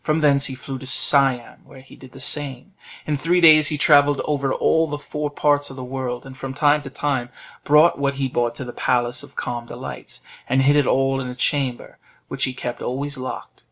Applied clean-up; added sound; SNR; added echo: none; none; none; none.